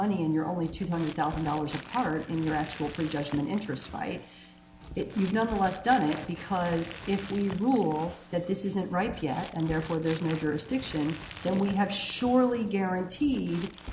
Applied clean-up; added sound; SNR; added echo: none; Crumpling, crinkling; 15 dB; none.